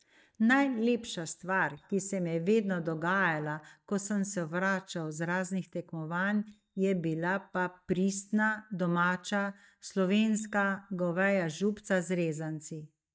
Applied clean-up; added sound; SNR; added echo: neural mask model DeepFilterNet 3.